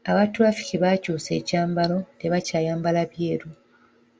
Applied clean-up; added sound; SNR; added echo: none; none; none; none.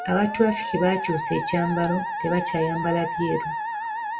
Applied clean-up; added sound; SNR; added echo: none; Musical instrument; 4 dB; reverberation time 0.4 s.